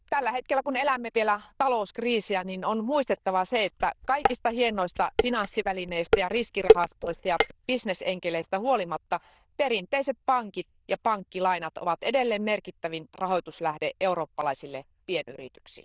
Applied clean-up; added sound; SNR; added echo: neural diffusion model UNIVERSE++.